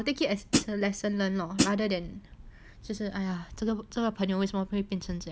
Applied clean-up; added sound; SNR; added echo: none; Hi-hat; -3 dB; none.